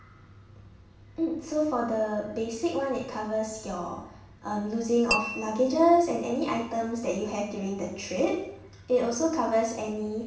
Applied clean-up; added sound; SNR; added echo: none; Tap / Glass; 7 dB; reverberation time 0.7 s.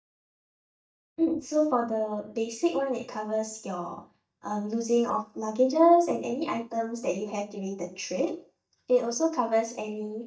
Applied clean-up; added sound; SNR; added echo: neural mask model DeepFilterNet 3.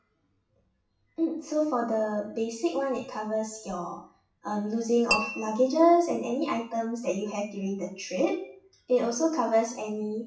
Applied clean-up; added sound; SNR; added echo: classical method WPE with log-MMSE.